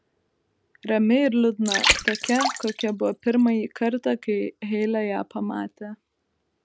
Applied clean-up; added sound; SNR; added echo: none; Water; 4 dB; none.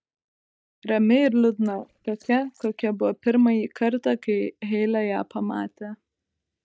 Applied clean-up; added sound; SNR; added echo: neural mask model DeepFilterNet 3.